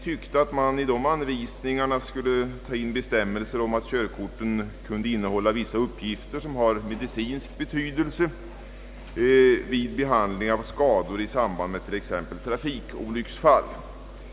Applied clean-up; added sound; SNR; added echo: none; none; none; none.